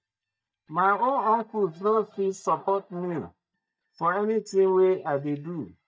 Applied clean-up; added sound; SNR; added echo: neural mask model DeepFilterNet 3.